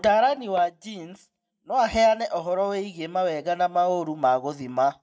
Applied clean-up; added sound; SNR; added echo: neural mask model DeepFilterNet 3.